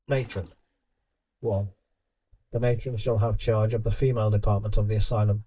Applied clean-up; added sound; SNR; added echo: neural mask model DeepFilterNet 3.